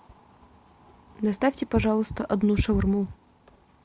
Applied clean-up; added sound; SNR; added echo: none; none; none; none.